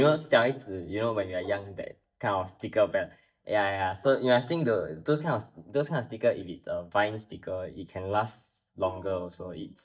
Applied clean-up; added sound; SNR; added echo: neural mask model DeepFilterNet 3.